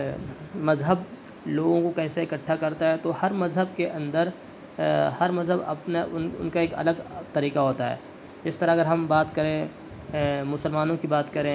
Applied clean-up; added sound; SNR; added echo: none; none; none; none.